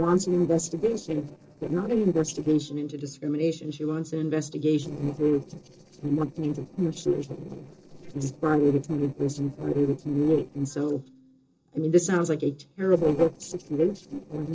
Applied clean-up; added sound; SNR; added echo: neural separator model SepFormer DNS4.